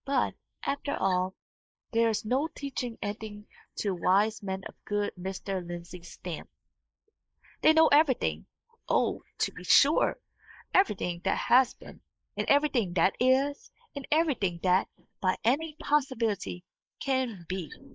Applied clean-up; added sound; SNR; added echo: neural mask model Resemble Enhance denoiser.